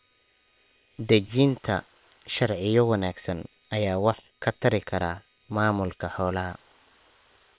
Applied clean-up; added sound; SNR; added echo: neural separator model SepFormer WHAM!.